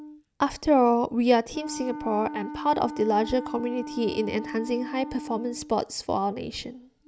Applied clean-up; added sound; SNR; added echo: none; Wind instrument, woodwind instrument; 12 dB; none.